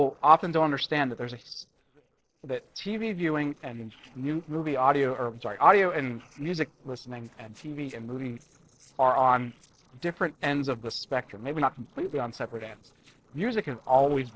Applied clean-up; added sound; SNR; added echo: neural separator model SepFormer DNS4.